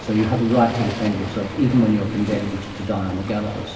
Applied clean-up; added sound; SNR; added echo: none; Waves, surf; 12 dB; reverberation time 2.3 s.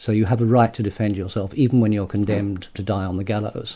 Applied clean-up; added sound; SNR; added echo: none; none; none; none.